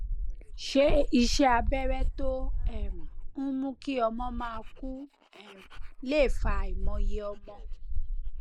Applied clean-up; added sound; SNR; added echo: neural mask model Resemble Enhance denoiser.